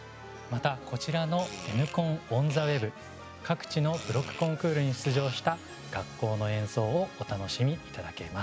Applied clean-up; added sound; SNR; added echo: none; Fart; 15 dB; none.